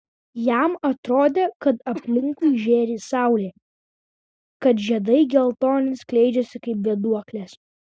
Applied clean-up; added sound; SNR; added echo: neural mask model DeepFilterNet 3.